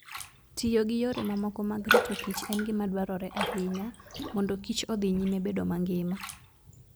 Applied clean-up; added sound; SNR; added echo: none; Raindrop; 5 dB; none.